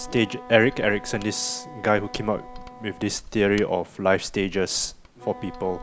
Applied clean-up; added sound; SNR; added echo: none; Mechanisms + Wind instrument, woodwind instrument; 16 dB; none.